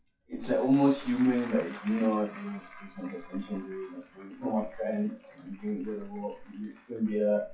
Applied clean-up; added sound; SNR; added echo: classical method WPE with log-MMSE.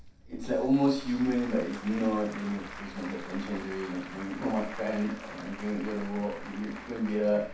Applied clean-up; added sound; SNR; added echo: none; Applause / Crowd; 12 dB; reverberation time 0.7 s.